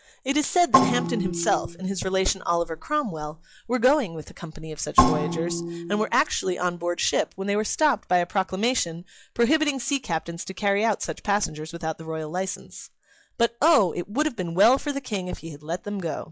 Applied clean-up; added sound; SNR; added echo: classical method log-MMSE.